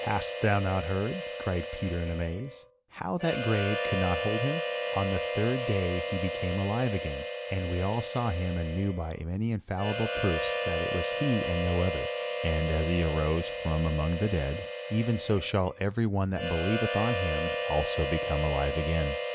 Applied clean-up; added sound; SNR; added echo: none; Harmonica; 3 dB; none.